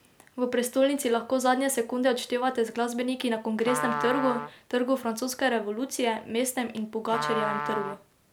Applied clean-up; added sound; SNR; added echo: none; Trumpet; 8 dB; none.